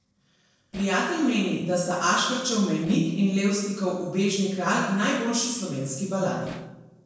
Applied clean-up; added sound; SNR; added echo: neural separator model SepFormer DNS4.